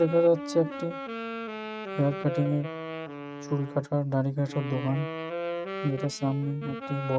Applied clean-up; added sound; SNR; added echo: neural mask model RNNoise.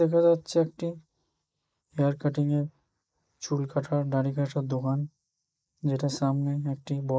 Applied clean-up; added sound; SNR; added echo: neural mask model Resemble Enhance denoiser.